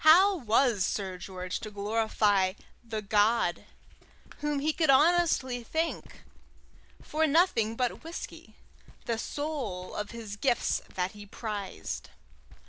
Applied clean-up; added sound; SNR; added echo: none; Walk, footsteps; 17 dB; none.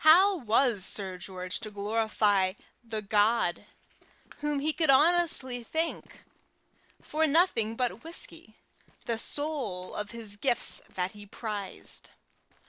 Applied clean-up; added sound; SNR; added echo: neural separator model SepFormer DNS4.